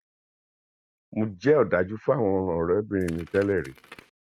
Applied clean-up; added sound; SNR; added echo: neural mask model RNNoise.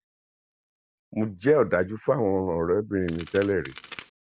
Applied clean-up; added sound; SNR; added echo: none; Crack; 11 dB; none.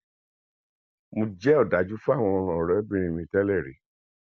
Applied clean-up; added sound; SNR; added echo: none; none; none; none.